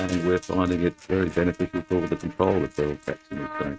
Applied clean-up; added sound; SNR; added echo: neural mask model RNNoise.